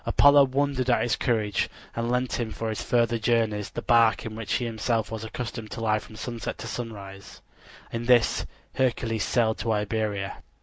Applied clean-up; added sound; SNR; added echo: none; none; none; none.